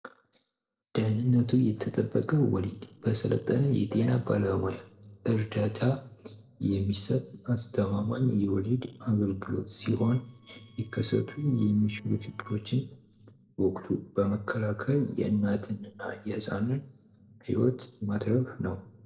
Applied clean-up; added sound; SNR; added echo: neural separator model SepFormer DNS4.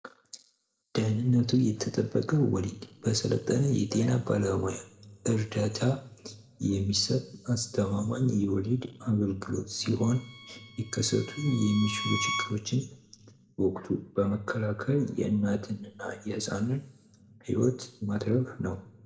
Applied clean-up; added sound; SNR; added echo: none; Bowed string instrument; 9 dB; reverberation time 0.8 s.